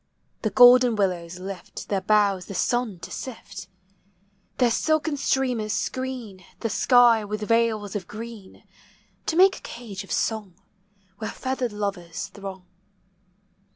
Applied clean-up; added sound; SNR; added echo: none; none; none; none.